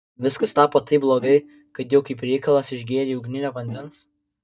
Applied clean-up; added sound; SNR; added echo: neural mask model DeepFilterNet 3.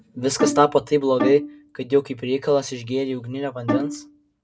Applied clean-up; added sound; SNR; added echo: none; Bowed string instrument; 4 dB; none.